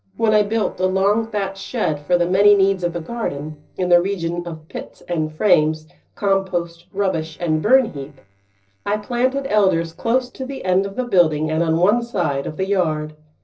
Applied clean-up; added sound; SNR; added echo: neural separator model SepFormer DNS4.